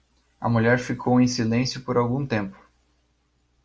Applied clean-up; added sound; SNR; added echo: none; none; none; none.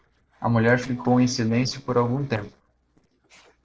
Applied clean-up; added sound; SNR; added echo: neural separator model SepFormer DNS4.